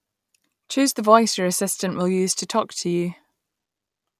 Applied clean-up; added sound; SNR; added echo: none; none; none; none.